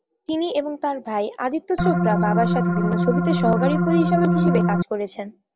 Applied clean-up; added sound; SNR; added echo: none; Organ; -4 dB; none.